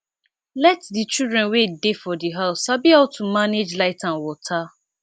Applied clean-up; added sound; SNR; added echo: none; none; none; none.